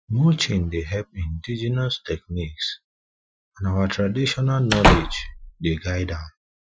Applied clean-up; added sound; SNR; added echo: classical method Wiener filter.